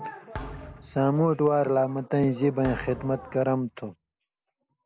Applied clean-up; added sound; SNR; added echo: none; Thump, thud; 17 dB; none.